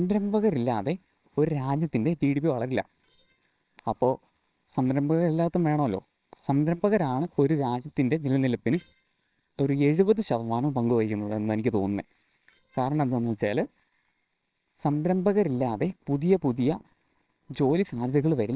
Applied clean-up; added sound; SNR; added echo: neural separator model SepFormer WHAMR!.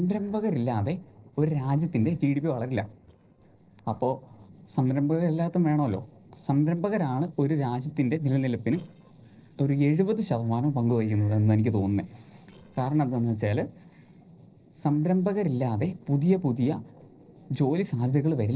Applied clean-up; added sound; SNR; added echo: neural separator model SepFormer DNS4.